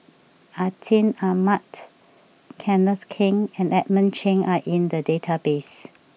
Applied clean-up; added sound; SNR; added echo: none; none; none; none.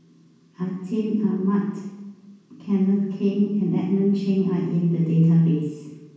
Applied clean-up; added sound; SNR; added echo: none; none; none; reverberation time 1.2 s.